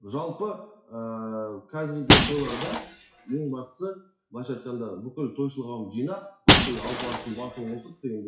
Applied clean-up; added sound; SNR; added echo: classical method WPE with log-MMSE.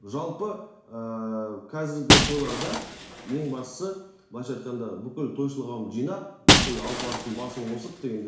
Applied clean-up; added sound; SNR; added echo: none; Shatter; -4 dB; reverberation time 0.7 s.